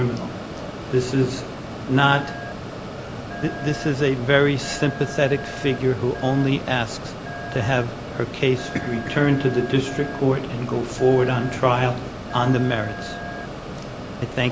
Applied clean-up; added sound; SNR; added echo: none; Mechanisms + Telephone; 9 dB; none.